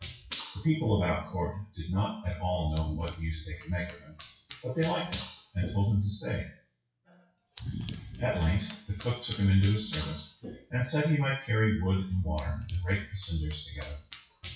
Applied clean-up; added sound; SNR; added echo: classical method WPE with log-MMSE.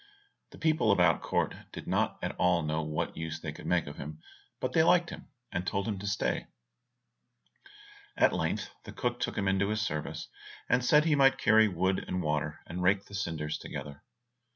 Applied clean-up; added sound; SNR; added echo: none; none; none; none.